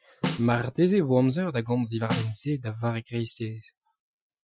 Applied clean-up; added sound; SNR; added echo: classical method Wiener filter.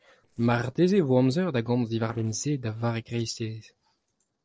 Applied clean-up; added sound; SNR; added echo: neural separator model SepFormer DNS4.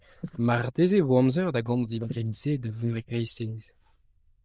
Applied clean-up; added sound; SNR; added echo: neural diffusion model UNIVERSE++.